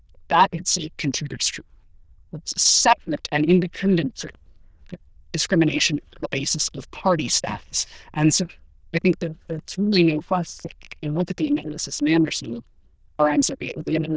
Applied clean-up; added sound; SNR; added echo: neural diffusion model UNIVERSE++.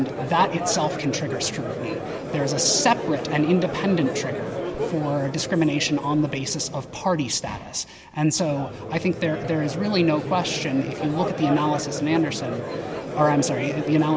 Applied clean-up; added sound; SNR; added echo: none; Crowd; 6 dB; none.